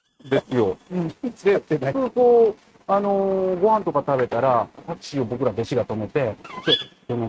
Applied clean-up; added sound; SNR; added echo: neural mask model RNNoise.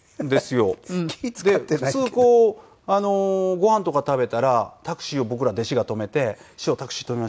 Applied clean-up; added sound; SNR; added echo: none; none; none; none.